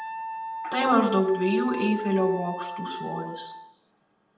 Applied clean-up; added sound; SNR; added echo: none; Wind instrument, woodwind instrument; 9 dB; reverberation time 0.7 s.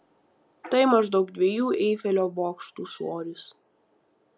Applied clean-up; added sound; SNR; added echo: none; none; none; none.